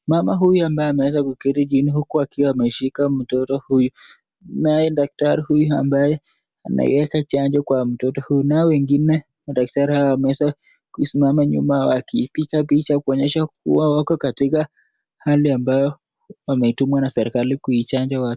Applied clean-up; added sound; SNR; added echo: none; none; none; none.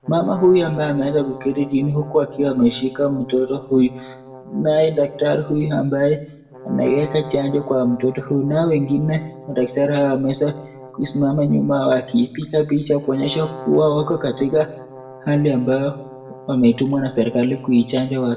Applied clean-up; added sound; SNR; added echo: none; Brass instrument; 18 dB; reverberation time 0.5 s.